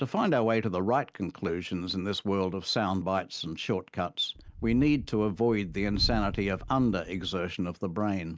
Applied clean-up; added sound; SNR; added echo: none; Wind; 10 dB; none.